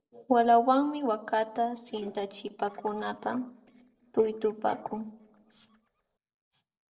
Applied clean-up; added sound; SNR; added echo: neural separator model SepFormer DNS4.